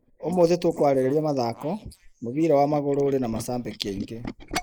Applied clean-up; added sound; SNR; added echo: neural mask model Resemble Enhance denoiser.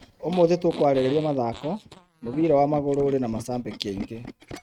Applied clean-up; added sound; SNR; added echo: neural mask model RNNoise.